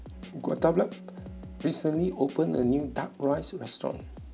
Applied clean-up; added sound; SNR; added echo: none; Bowed string instrument + Drum kit; 15 dB; none.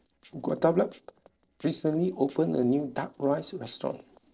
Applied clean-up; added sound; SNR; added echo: neural separator model SepFormer DNS4.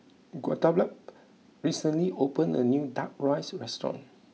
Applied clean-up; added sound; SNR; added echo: none; none; none; none.